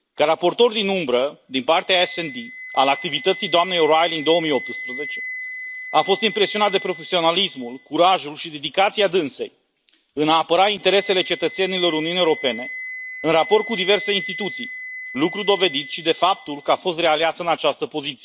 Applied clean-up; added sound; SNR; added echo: none; Wind instrument, woodwind instrument; 14 dB; none.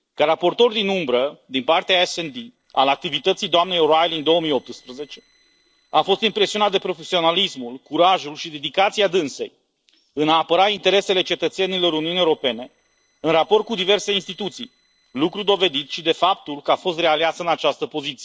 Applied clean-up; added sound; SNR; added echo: neural separator model SepFormer DNS4.